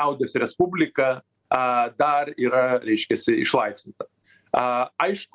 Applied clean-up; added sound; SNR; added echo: none; none; none; none.